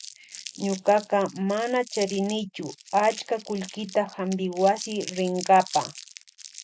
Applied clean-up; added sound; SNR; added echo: none; Crumpling, crinkling; 16 dB; none.